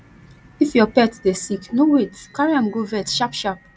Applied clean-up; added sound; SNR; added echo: none; none; none; none.